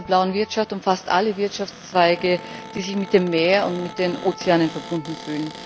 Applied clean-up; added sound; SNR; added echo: none; Wind instrument, woodwind instrument + Cupboard open or close; 16 dB; none.